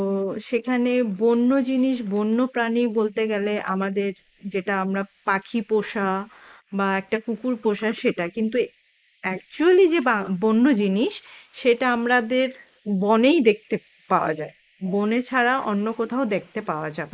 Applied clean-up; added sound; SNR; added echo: neural mask model Resemble Enhance denoiser.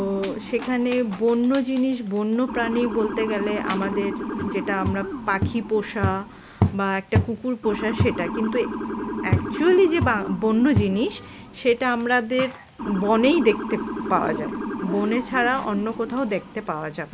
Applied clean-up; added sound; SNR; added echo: none; Motor vehicle (road) / Siren; 9 dB; none.